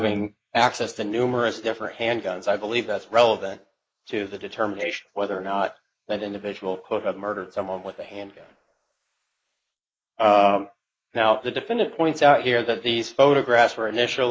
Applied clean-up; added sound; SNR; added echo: neural mask model Resemble Enhance denoiser.